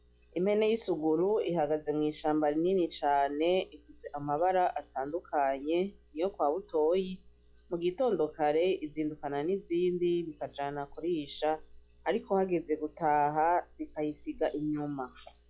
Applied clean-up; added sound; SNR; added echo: classical method log-MMSE.